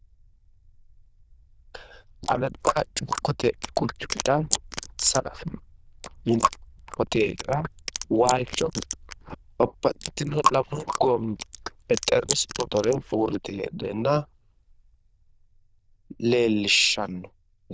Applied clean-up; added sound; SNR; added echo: neural diffusion model UNIVERSE++.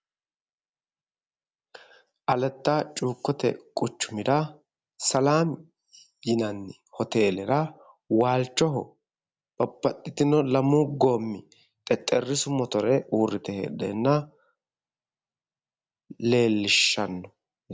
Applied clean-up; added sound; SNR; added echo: none; none; none; none.